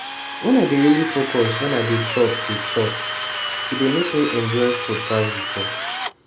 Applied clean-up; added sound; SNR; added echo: none; Drill; 5 dB; none.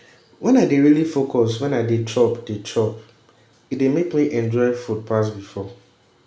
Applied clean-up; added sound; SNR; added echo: none; none; none; none.